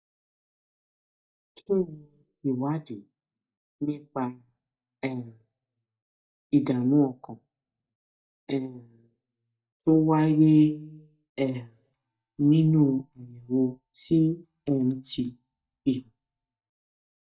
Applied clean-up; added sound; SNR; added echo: neural mask model DeepFilterNet 3.